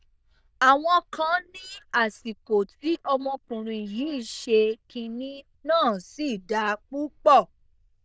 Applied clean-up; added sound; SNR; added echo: neural diffusion model UNIVERSE++.